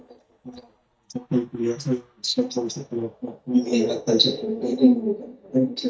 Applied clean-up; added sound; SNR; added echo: neural mask model DeepFilterNet 3.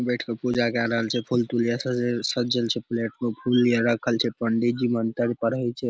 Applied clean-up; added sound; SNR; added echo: none; none; none; none.